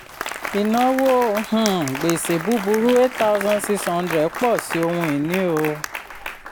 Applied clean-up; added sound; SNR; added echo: none; Applause; 10 dB; none.